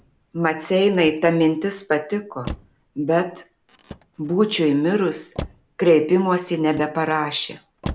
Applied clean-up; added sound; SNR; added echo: none; Motor vehicle (road); 17 dB; none.